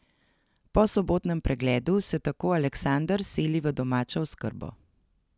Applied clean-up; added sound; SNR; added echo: none; none; none; none.